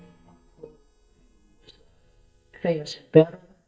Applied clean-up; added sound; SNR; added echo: neural mask model DeepFilterNet 3.